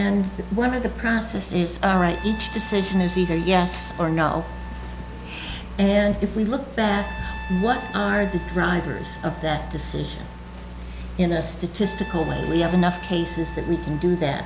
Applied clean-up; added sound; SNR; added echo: none; Trumpet; 17 dB; none.